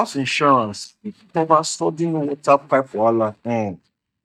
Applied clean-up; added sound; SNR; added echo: neural mask model DeepFilterNet 3.